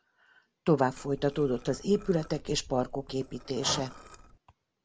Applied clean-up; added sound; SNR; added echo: none; Liquid + Breathing; 13 dB; none.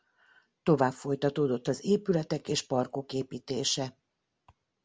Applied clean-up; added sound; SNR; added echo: none; none; none; none.